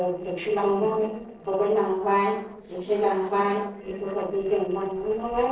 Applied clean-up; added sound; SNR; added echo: neural separator model SepFormer DNS4.